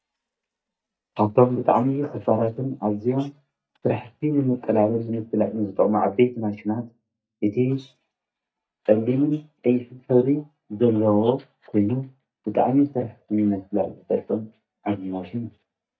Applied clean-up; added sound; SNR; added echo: neural mask model DeepFilterNet 3.